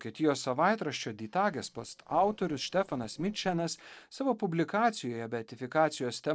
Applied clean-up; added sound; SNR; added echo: neural separator model SepFormer DNS4.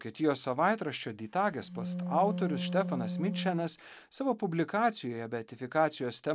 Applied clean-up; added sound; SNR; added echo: none; Wind instrument, woodwind instrument; 5 dB; none.